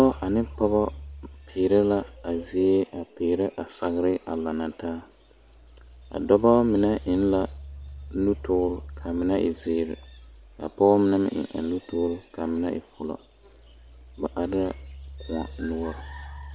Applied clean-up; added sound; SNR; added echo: none; Engine; 17 dB; none.